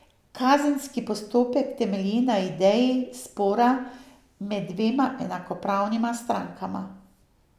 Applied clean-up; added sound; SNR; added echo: none; none; none; none.